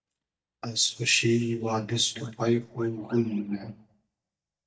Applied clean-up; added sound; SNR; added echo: neural mask model DeepFilterNet 3.